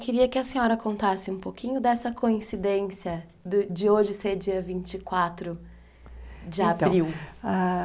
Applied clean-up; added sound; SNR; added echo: none; none; none; none.